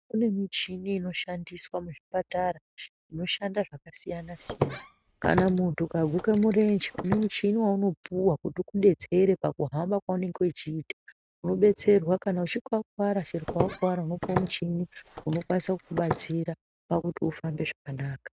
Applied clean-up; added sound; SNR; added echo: neural mask model RNNoise.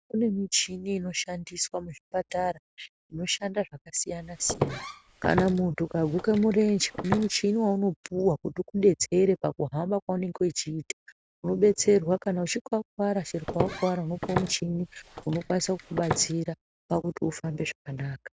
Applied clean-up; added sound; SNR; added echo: none; Walk, footsteps; 7 dB; none.